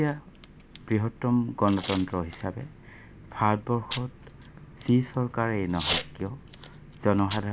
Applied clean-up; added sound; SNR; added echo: none; Packing tape, duct tape / Tearing; 9 dB; none.